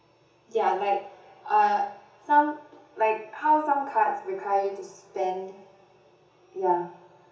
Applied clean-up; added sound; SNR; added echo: none; none; none; reverberation time 0.7 s.